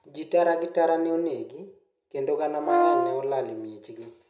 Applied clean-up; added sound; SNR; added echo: none; Brass instrument; -2 dB; reverberation time 0.5 s.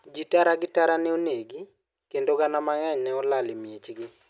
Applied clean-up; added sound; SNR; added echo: none; none; none; none.